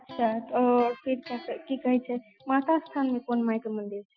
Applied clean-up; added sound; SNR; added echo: classical method Wiener filter.